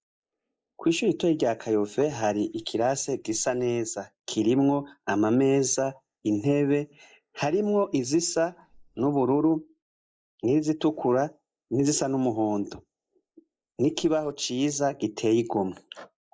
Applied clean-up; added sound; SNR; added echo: neural mask model Resemble Enhance denoiser.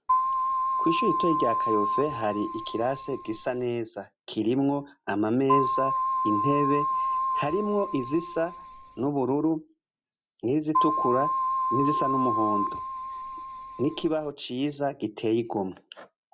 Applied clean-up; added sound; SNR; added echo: none; Keyboard (musical); -1 dB; none.